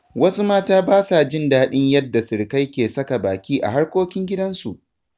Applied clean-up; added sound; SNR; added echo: none; none; none; none.